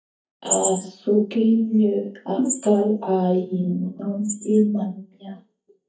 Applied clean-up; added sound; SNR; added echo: neural mask model DeepFilterNet 3.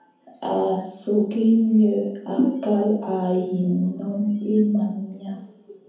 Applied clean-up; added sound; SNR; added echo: none; Chirp, tweet; 15 dB; reverberation time 0.7 s.